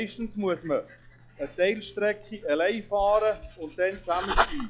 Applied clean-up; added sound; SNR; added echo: classical method log-MMSE.